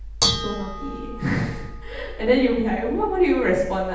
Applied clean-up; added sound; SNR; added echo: none; Dishes, pots, and pans / Bell; 7 dB; reverberation time 0.9 s.